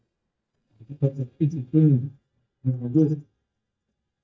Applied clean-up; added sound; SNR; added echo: neural mask model DeepFilterNet 3.